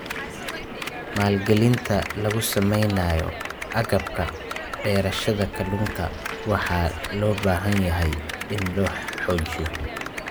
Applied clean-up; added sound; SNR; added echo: none; Clapping + Bird vocalization, bird call, bird song; 8 dB; none.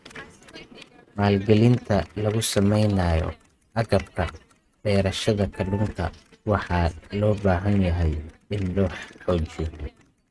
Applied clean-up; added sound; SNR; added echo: neural mask model RNNoise.